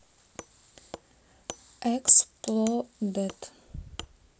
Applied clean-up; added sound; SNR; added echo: none; Wood; 19 dB; none.